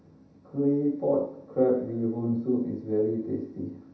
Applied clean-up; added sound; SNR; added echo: none; none; none; reverberation time 0.7 s.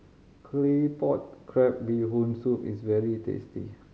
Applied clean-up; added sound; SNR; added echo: none; none; none; none.